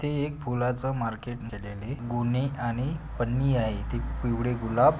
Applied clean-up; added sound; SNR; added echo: none; none; none; none.